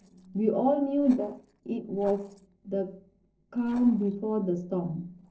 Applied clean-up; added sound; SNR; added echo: neural separator model SepFormer DNS4.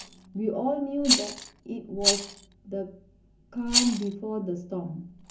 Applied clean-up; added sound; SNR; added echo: none; Rattle; 1 dB; reverberation time 0.3 s.